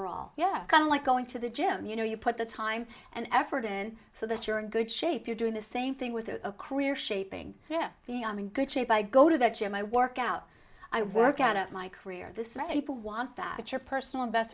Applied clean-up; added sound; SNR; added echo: none; none; none; none.